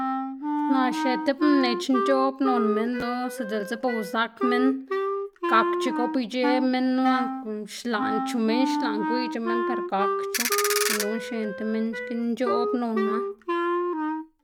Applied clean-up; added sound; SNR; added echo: none; Ratchet, pawl + Wind instrument, woodwind instrument; 1 dB; none.